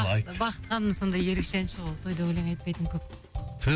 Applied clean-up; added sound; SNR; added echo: none; none; none; none.